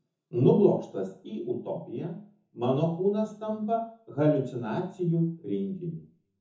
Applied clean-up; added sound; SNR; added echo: none; none; none; reverberation time 0.5 s.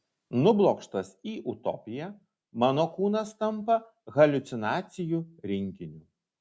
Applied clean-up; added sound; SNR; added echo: none; none; none; none.